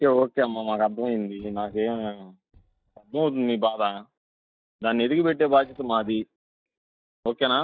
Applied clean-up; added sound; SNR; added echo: neural mask model DeepFilterNet 3.